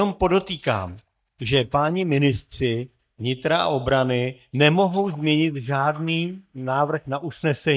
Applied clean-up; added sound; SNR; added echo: neural mask model DeepFilterNet 3.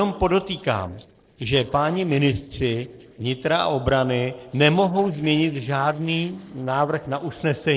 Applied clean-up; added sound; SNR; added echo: neural separator model SepFormer DNS4.